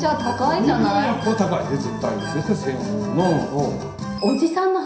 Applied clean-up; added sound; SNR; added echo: none; none; none; reverberation time 0.7 s.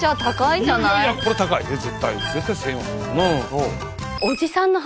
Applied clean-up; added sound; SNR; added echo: none; none; none; none.